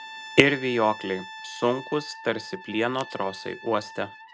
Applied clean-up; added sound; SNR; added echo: none; Brass instrument; 15 dB; none.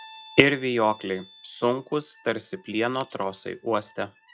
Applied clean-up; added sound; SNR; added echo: classical method log-MMSE.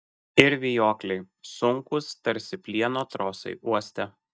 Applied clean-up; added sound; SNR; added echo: neural mask model DeepFilterNet 3.